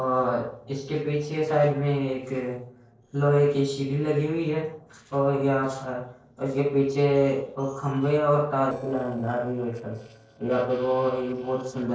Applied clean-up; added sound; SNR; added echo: neural separator model SepFormer DNS4.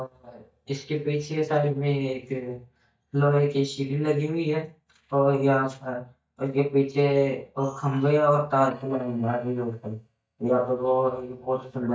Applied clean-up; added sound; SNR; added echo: neural mask model DeepFilterNet 3.